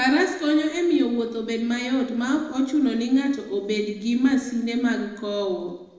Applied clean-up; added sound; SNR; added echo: neural separator model SepFormer DNS4.